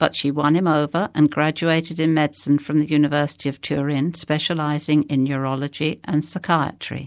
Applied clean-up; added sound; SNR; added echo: none; none; none; none.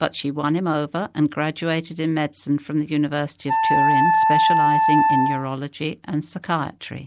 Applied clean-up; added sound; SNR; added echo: none; Wind instrument, woodwind instrument; -4 dB; none.